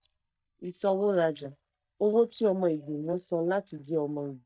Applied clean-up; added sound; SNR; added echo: neural mask model DeepFilterNet 3.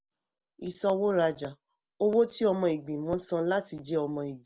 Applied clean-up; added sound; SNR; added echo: none; none; none; none.